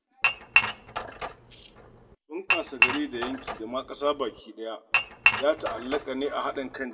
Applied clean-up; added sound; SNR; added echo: none; Dishes, pots, and pans / Chink, clink; -4 dB; reverberation time 0.3 s.